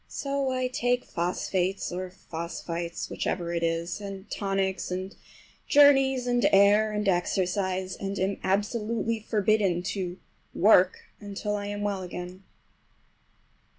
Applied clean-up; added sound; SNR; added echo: none; none; none; none.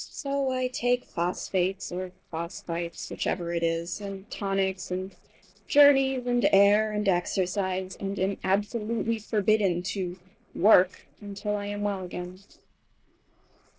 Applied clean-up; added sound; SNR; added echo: neural separator model SepFormer DNS4.